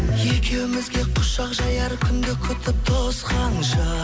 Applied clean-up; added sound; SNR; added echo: none; none; none; none.